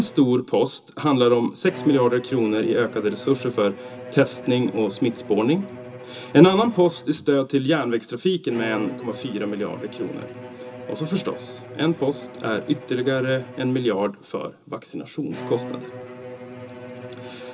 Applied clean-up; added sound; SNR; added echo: none; Bowed string instrument; 15 dB; reverberation time 0.2 s.